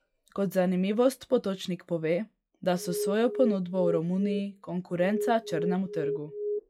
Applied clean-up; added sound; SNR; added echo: classical method log-MMSE.